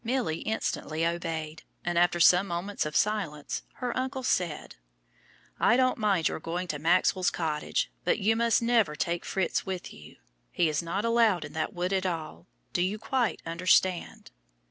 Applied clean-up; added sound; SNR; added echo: none; none; none; none.